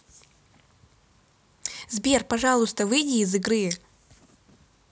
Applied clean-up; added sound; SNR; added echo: none; none; none; none.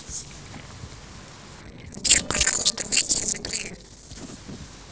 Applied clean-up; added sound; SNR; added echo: neural separator model SepFormer DNS4.